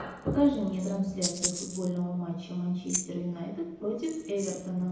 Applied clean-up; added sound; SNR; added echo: none; Rattle (instrument); 8 dB; reverberation time 0.9 s.